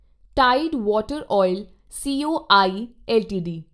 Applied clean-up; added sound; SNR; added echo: none; none; none; reverberation time 0.3 s.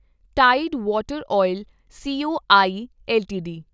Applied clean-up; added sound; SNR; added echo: none; none; none; none.